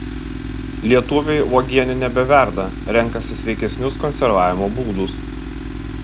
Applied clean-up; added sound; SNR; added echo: none; Tools; 8 dB; none.